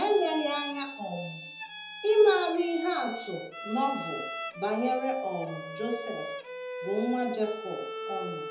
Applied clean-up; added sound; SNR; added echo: none; Bowed string instrument; 9 dB; reverberation time 0.8 s.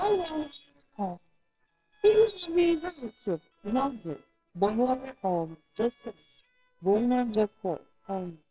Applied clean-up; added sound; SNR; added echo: neural separator model SepFormer WHAMR!.